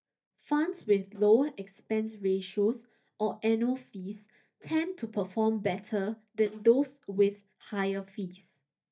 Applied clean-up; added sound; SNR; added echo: neural mask model DeepFilterNet 3.